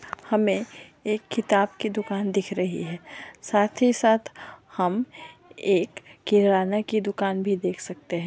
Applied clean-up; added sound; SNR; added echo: none; none; none; none.